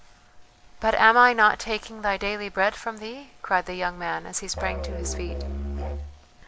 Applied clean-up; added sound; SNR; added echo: none; Musical instrument; 6 dB; none.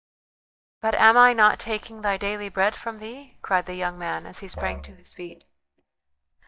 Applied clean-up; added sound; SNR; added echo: neural mask model DeepFilterNet 3.